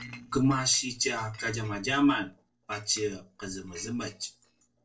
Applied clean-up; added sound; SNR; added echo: neural separator model SepFormer DNS4.